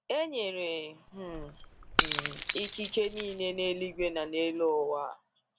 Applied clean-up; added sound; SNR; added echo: none; Shatter / Crushing; -3 dB; none.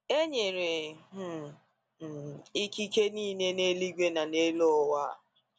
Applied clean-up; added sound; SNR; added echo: none; none; none; none.